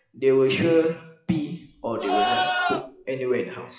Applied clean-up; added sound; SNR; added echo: classical method WPE with log-MMSE.